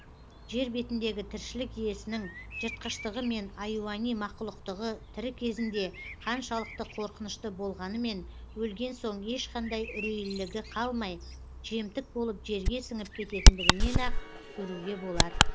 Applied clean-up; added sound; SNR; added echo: none; Bird vocalization, bird call, bird song; -4 dB; none.